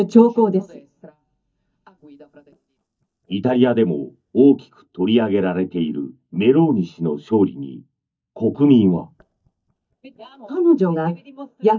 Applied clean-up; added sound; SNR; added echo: neural mask model DeepFilterNet 3.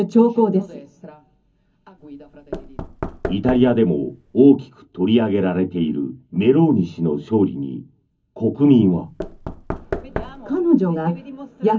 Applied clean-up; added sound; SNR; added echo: none; Knock / Wood; 12 dB; reverberation time 0.4 s.